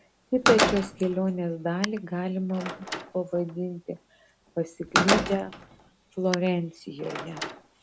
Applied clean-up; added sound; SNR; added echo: none; Slam; 2 dB; none.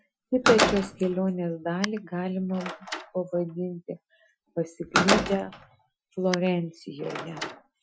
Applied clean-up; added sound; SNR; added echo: classical method Wiener filter.